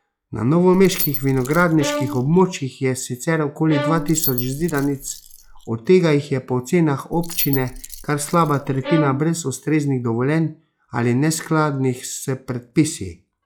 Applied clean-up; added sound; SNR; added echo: classical method log-MMSE.